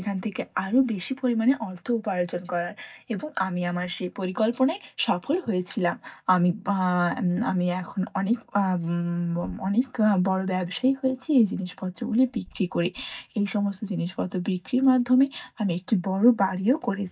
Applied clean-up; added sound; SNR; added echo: neural mask model DeepFilterNet 3.